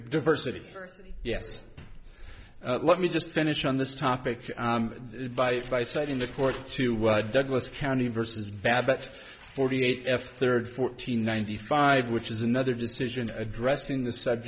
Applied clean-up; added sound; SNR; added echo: none; none; none; none.